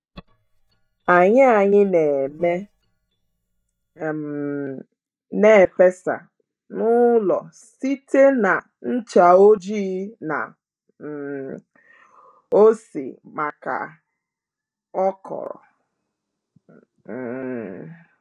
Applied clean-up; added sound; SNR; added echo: neural mask model DeepFilterNet 3.